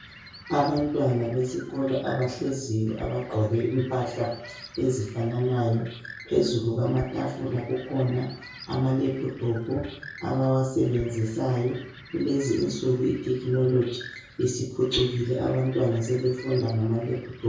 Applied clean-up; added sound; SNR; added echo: none; Bird; 19 dB; reverberation time 0.6 s.